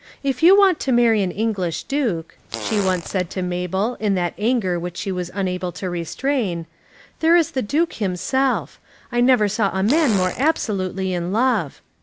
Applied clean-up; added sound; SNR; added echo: none; Fart; 11 dB; none.